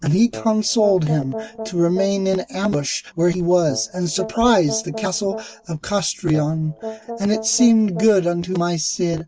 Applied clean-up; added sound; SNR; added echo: none; Brass instrument; 13 dB; none.